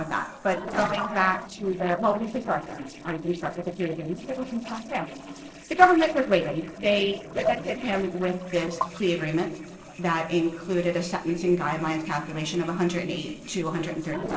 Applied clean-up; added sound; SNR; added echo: neural separator model SepFormer DNS4.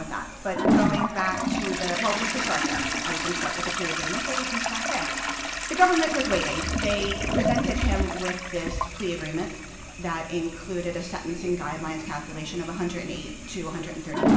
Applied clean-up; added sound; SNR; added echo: none; Toilet flush; -1 dB; reverberation time 1.1 s.